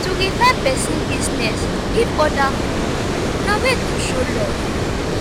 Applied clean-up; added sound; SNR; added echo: none; Water; -2 dB; none.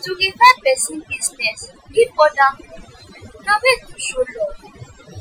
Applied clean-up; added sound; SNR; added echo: classical method Wiener filter.